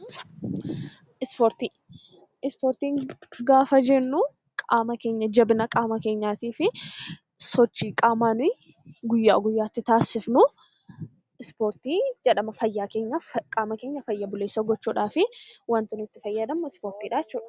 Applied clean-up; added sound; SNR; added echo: none; none; none; none.